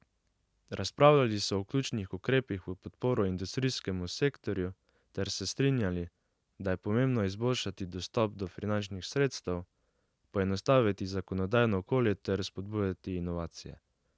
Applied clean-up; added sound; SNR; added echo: none; none; none; none.